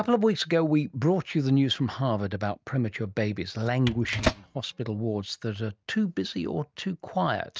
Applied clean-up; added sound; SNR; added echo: neural mask model RNNoise.